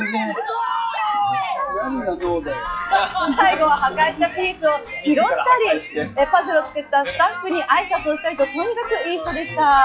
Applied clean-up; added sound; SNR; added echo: classical method WPE with log-MMSE.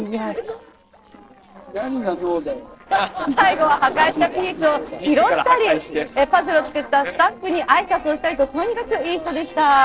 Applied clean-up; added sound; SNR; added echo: neural separator model SepFormer DNS4.